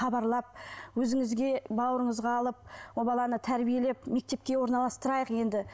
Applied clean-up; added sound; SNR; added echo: none; none; none; none.